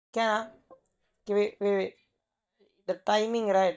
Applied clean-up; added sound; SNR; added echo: neural mask model DeepFilterNet 3.